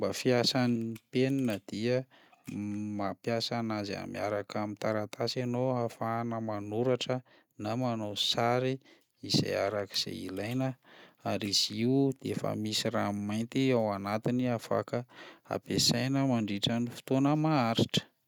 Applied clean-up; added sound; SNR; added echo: neural mask model RNNoise.